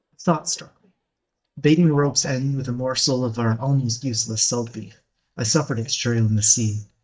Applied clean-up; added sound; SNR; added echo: neural mask model DeepFilterNet 3.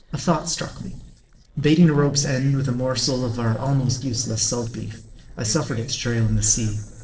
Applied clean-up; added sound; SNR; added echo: neural separator model SepFormer DNS4.